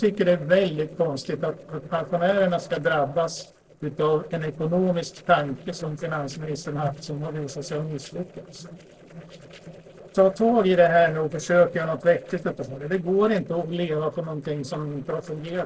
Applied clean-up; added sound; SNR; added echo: neural separator model SepFormer DNS4.